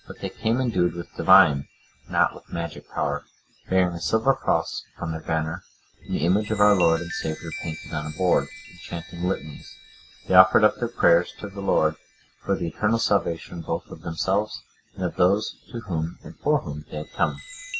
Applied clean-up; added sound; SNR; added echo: none; Chime; 20 dB; none.